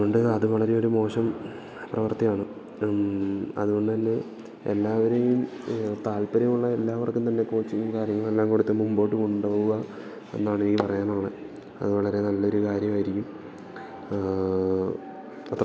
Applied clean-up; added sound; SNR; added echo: none; none; none; none.